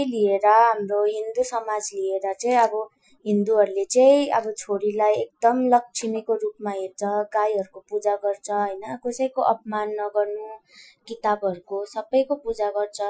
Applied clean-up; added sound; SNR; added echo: classical method Wiener filter.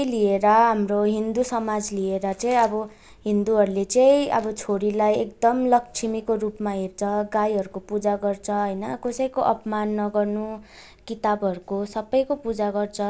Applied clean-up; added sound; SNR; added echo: none; none; none; none.